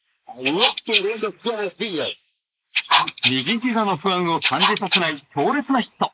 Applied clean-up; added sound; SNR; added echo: neural mask model Resemble Enhance denoiser.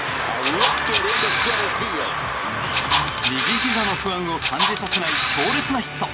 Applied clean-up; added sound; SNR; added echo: none; Camera; -1 dB; none.